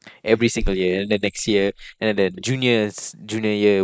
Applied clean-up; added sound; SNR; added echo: neural mask model Resemble Enhance denoiser.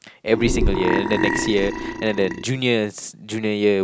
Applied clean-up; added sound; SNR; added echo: none; Burping, eructation; 1 dB; none.